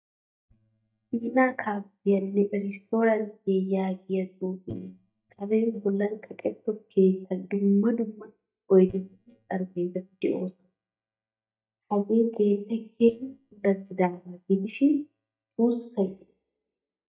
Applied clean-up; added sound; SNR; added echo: neural mask model DeepFilterNet 3.